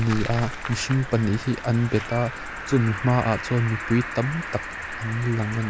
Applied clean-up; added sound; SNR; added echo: none; Cricket; 9 dB; none.